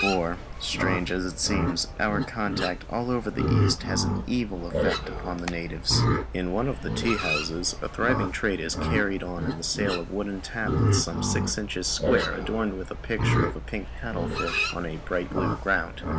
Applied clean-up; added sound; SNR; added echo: none; Livestock, farm animals, working animals; 0 dB; none.